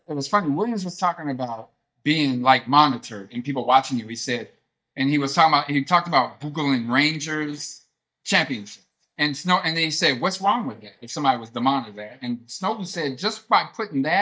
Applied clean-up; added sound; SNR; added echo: neural mask model DeepFilterNet 3.